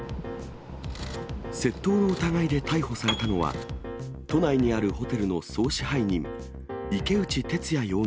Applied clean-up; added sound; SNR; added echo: none; Piano; 11 dB; none.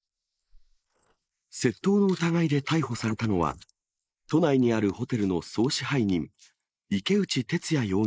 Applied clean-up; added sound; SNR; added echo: neural mask model Resemble Enhance denoiser.